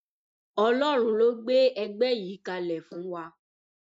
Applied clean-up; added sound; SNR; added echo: neural mask model Resemble Enhance denoiser.